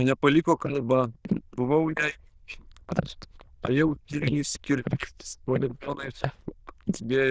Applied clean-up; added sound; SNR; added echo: neural diffusion model UNIVERSE++.